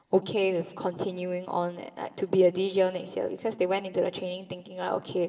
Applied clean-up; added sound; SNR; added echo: none; none; none; reverberation time 2.4 s.